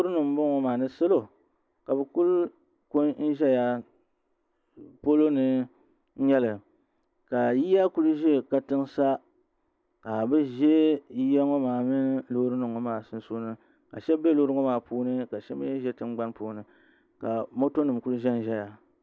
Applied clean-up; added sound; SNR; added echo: none; none; none; none.